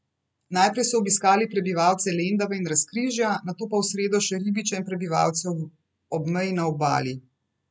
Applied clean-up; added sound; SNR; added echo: none; none; none; none.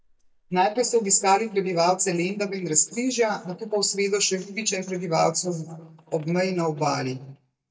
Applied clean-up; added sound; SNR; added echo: neural mask model DeepFilterNet 3.